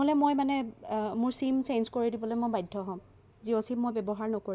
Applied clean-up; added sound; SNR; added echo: none; none; none; none.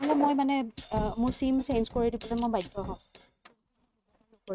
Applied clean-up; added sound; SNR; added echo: neural mask model RNNoise.